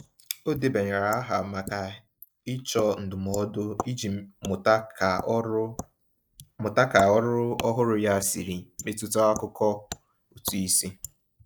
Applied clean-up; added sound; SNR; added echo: neural mask model Resemble Enhance denoiser.